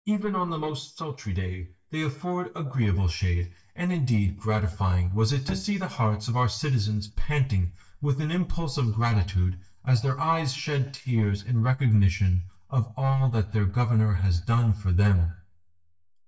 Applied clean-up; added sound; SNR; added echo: neural mask model DeepFilterNet 3.